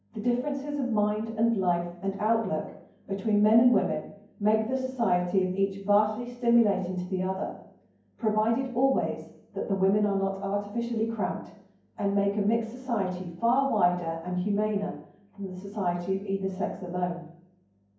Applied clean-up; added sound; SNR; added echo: none; none; none; reverberation time 0.9 s.